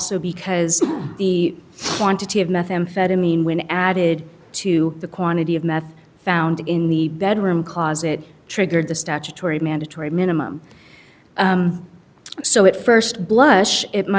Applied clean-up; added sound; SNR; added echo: none; none; none; none.